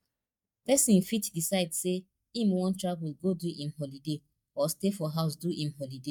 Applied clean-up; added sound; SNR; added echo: neural mask model DeepFilterNet 3.